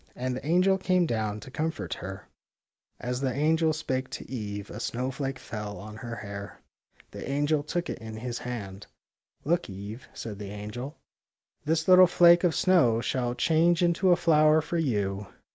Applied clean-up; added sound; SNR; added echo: none; none; none; none.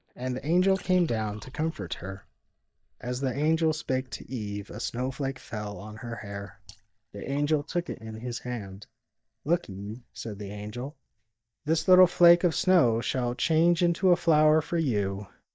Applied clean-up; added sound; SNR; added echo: neural mask model DeepFilterNet 3.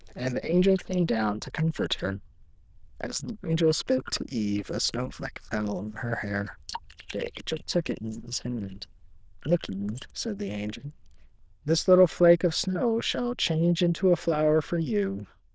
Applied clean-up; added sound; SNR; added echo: neural diffusion model UNIVERSE++.